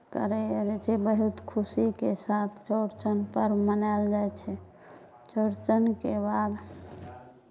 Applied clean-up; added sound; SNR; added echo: none; Bowed string instrument; 19 dB; none.